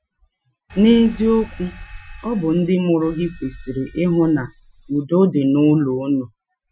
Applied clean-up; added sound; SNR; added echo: classical method Wiener filter.